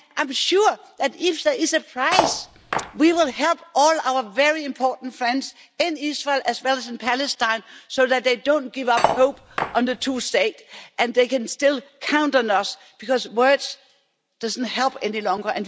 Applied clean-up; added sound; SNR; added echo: none; Cutlery, silverware; 4 dB; none.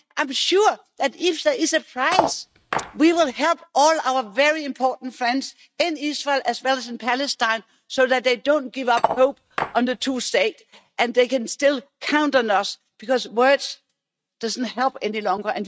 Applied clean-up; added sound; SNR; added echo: neural mask model RNNoise.